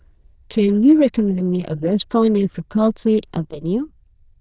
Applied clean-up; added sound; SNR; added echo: neural diffusion model UNIVERSE++.